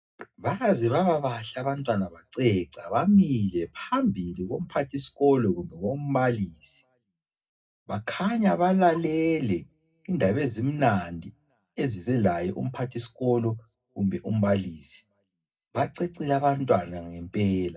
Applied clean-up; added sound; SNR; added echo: none; none; none; reverberation time 0.2 s.